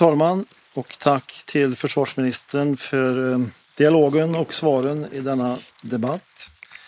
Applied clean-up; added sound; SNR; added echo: neural mask model Resemble Enhance denoiser.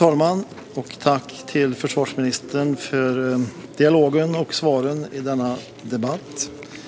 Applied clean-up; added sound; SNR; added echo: none; Chewing, mastication; 18 dB; none.